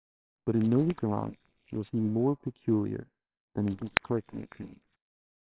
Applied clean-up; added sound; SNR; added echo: neural separator model SepFormer WHAMR!.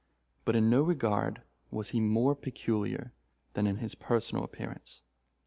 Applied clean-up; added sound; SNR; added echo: none; none; none; none.